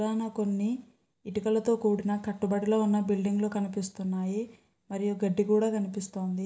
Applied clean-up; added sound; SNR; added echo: none; none; none; none.